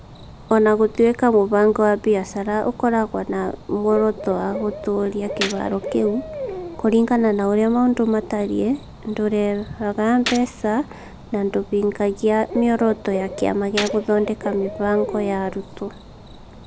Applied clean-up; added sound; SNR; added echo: none; Gunshot, gunfire + Cricket / Bird; 13 dB; none.